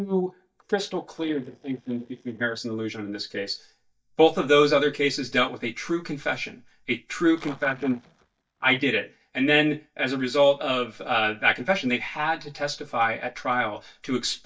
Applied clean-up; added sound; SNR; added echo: neural mask model DeepFilterNet 3.